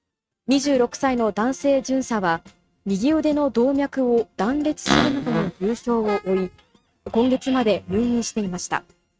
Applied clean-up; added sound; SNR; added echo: neural mask model RNNoise.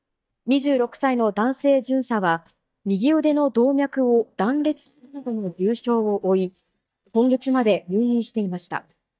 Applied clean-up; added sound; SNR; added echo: neural mask model DeepFilterNet 3.